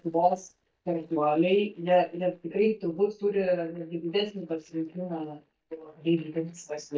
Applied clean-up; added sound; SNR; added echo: neural mask model DeepFilterNet 3.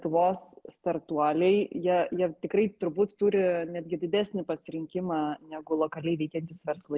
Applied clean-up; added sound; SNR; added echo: none; none; none; none.